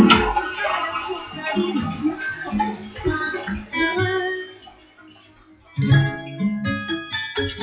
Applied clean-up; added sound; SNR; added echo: classical method WPE with log-MMSE.